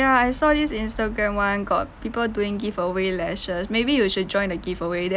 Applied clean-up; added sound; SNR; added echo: none; none; none; none.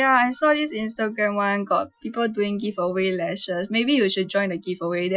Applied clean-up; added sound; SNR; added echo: classical method Wiener filter.